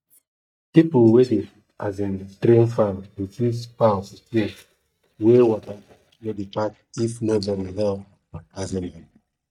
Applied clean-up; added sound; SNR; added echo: neural mask model DeepFilterNet 3.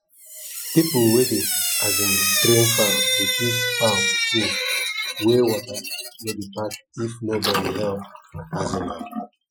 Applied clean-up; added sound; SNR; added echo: classical method Wiener filter.